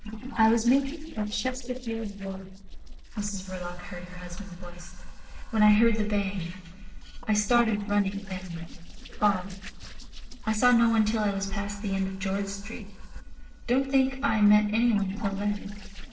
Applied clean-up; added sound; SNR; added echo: neural separator model SepFormer DNS4.